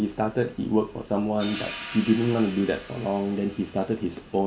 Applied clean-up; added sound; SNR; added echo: none; Hi-hat; 17 dB; none.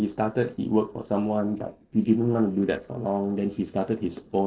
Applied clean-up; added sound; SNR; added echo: neural separator model SepFormer DNS4.